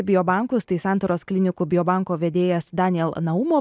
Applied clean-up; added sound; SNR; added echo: none; none; none; none.